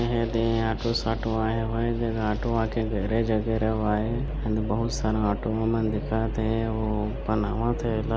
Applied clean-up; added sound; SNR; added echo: none; none; none; none.